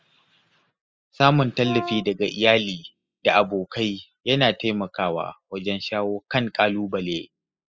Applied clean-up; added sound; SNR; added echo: classical method spectral subtraction.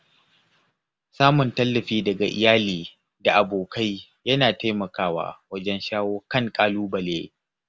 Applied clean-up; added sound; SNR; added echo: none; none; none; none.